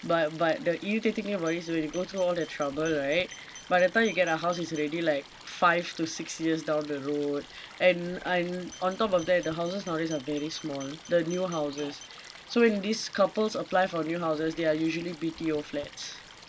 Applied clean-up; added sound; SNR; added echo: none; Stream + Glass; 18 dB; none.